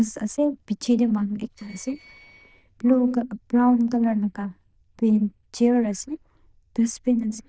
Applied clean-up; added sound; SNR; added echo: neural diffusion model UNIVERSE++.